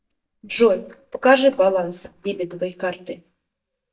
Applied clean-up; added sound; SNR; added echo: neural mask model DeepFilterNet 3.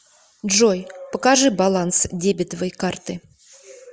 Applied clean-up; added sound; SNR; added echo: none; none; none; none.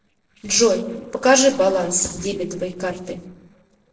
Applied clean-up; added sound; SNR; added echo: neural separator model SepFormer DNS4.